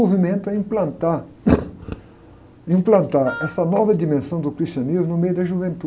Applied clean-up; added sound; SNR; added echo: none; Wind instrument, woodwind instrument; 12 dB; none.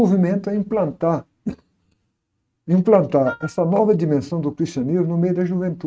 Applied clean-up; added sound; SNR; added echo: neural mask model RNNoise.